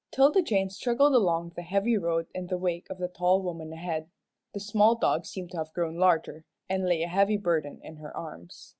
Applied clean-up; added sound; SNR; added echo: none; none; none; none.